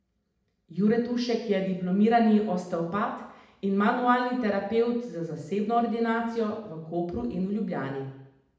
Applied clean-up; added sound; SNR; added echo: none; none; none; reverberation time 0.8 s.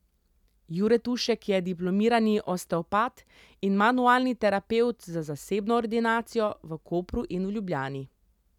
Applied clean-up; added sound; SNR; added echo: none; none; none; none.